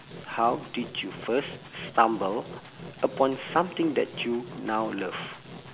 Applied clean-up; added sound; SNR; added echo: none; Engine; 15 dB; none.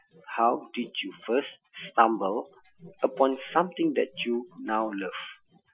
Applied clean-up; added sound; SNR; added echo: classical method Wiener filter.